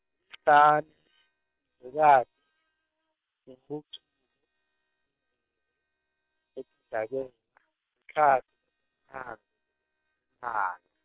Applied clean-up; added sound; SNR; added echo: neural separator model SepFormer WHAM!.